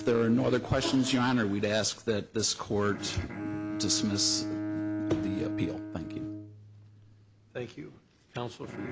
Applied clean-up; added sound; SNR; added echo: none; Bowed string instrument; 7 dB; none.